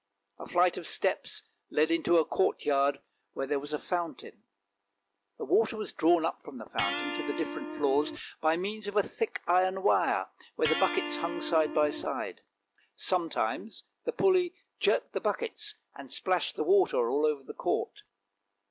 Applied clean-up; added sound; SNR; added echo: none; Electric guitar; 8 dB; none.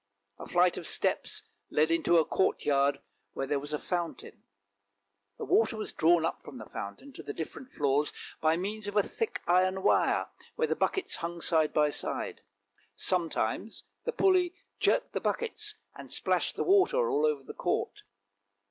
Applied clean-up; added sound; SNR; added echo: none; none; none; none.